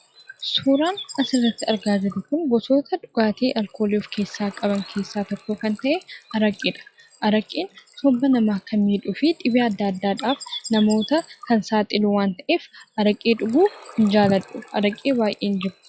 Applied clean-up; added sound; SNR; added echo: classical method log-MMSE.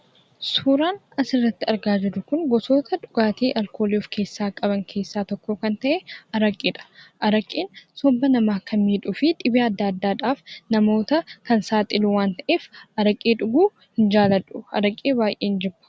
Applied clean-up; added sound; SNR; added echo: none; none; none; none.